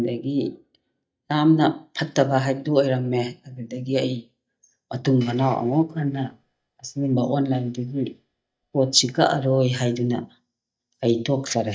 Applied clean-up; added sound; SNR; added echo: neural mask model DeepFilterNet 3.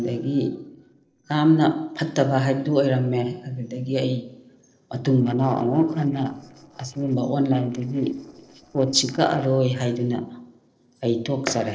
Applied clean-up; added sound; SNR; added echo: neural separator model SepFormer DNS4.